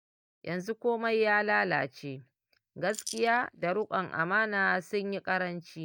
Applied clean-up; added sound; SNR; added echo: neural mask model DeepFilterNet 3.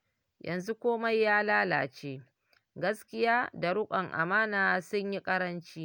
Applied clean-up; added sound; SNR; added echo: none; none; none; none.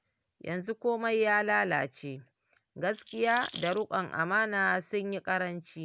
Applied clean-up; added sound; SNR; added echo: none; Rattle; 3 dB; none.